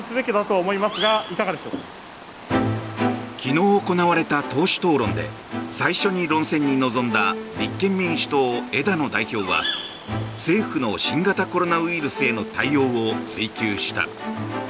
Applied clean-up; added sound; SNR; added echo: none; Bird vocalization, bird call, bird song; 14 dB; none.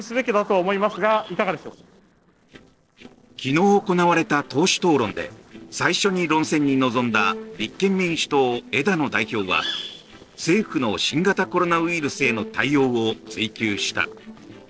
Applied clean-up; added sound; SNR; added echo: neural separator model SepFormer DNS4.